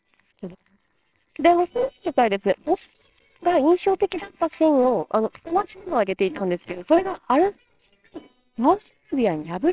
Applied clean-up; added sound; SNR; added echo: neural separator model SepFormer WHAMR!.